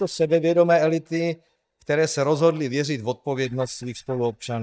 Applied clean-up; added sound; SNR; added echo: neural mask model DeepFilterNet 3.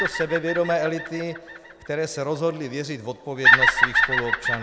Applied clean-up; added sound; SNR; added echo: none; Bird vocalization, bird call, bird song; -3 dB; none.